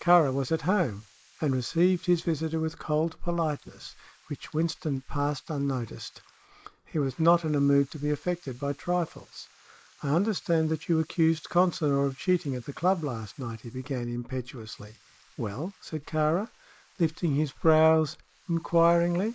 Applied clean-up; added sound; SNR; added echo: neural mask model Resemble Enhance denoiser.